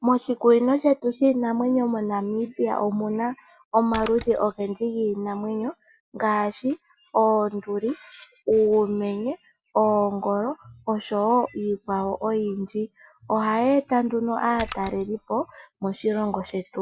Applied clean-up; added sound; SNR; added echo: none; Splash, splatter; 15 dB; none.